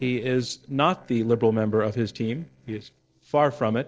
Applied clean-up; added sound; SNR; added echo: neural separator model SepFormer DNS4.